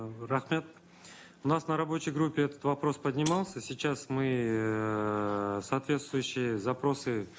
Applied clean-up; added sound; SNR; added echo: none; Shatter; 17 dB; none.